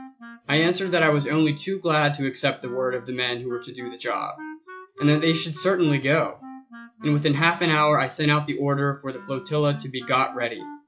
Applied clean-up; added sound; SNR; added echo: classical method log-MMSE.